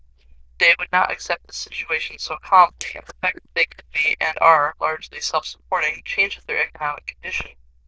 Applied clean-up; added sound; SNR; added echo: neural diffusion model UNIVERSE++.